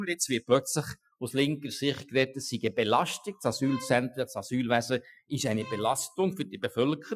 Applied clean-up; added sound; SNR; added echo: classical method Wiener filter.